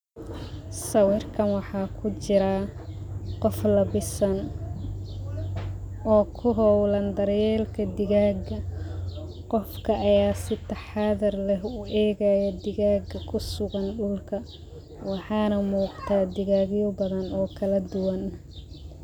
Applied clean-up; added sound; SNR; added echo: none; none; none; none.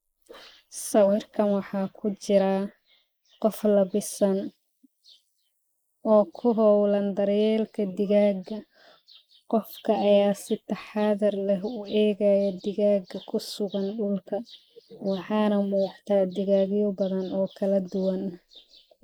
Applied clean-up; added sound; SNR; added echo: neural mask model Resemble Enhance denoiser.